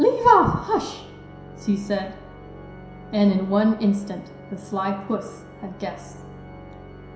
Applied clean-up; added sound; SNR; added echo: none; Organ; 17 dB; reverberation time 0.7 s.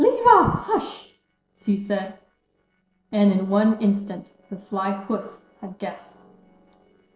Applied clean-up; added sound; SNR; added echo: neural separator model SepFormer DNS4.